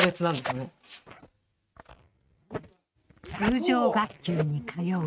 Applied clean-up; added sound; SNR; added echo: neural mask model RNNoise.